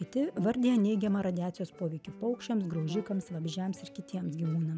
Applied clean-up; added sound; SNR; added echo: none; Brass instrument; 18 dB; none.